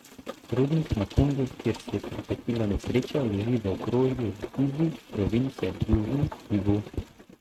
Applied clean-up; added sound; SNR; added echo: neural mask model RNNoise.